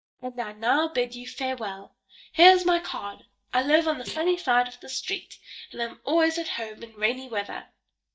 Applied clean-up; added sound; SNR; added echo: neural mask model DeepFilterNet 3.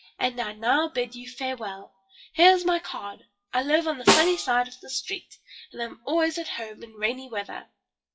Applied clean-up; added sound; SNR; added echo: classical method WPE with log-MMSE.